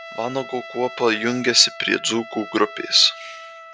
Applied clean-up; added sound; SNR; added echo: none; Trumpet; 16 dB; none.